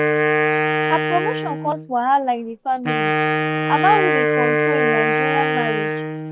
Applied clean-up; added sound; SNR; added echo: none; Wind instrument, woodwind instrument; -4 dB; none.